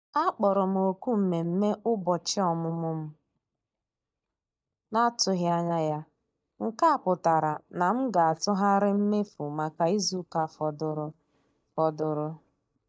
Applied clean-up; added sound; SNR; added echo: neural mask model DeepFilterNet 3.